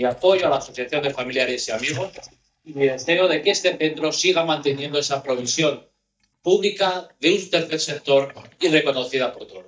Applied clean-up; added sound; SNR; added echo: neural mask model DeepFilterNet 3.